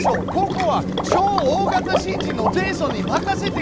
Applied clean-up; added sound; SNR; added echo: none; Train + Water / Liquid; 0 dB; none.